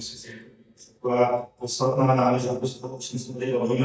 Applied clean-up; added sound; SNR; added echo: neural mask model DeepFilterNet 3.